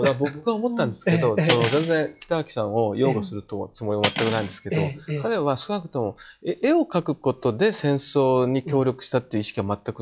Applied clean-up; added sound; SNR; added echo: classical method log-MMSE.